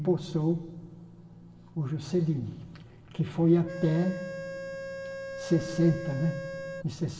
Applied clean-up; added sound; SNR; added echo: none; Organ; 8 dB; reverberation time 2.4 s.